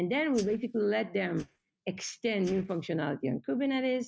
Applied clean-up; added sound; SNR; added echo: neural mask model RNNoise.